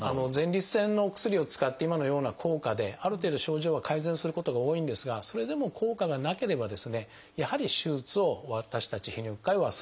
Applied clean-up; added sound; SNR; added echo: none; none; none; none.